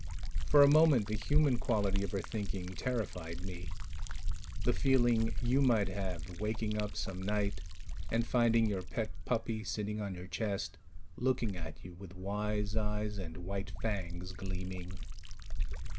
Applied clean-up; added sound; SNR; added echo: none; Liquid; -1 dB; none.